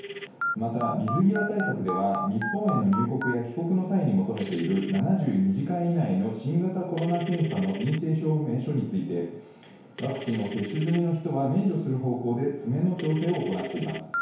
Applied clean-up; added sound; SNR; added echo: none; Telephone; 11 dB; reverberation time 1.0 s.